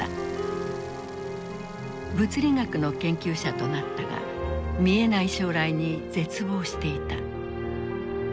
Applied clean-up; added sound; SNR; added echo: none; none; none; none.